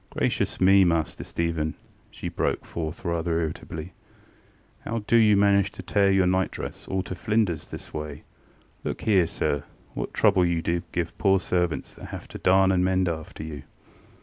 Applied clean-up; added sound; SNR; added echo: none; none; none; none.